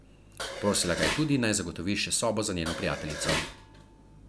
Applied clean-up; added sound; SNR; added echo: none; Dishes, pots, and pans; 5 dB; none.